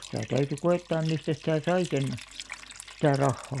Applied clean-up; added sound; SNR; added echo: none; Liquid; 17 dB; none.